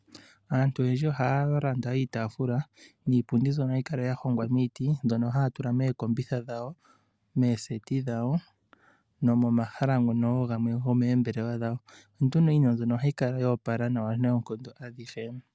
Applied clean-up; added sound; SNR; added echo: none; none; none; none.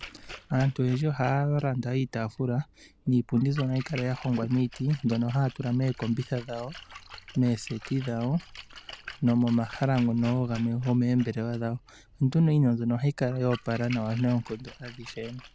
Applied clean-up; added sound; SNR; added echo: none; Splash, splatter; 19 dB; none.